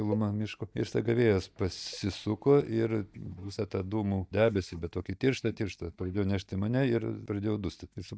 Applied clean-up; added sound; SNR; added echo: neural mask model DeepFilterNet 3.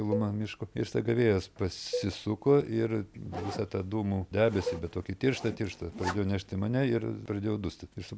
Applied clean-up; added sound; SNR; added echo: none; Cowbell + Zipper (clothing); 12 dB; none.